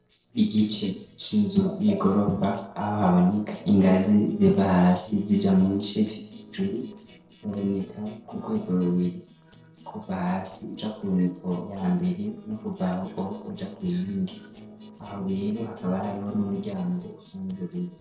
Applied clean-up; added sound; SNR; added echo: neural separator model SepFormer DNS4.